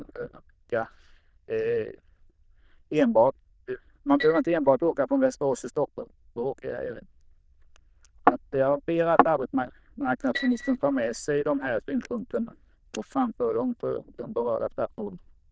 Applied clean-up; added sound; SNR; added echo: neural diffusion model UNIVERSE++.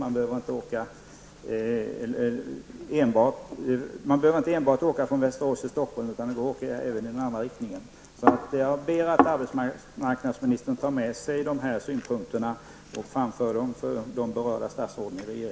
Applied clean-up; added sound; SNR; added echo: none; none; none; none.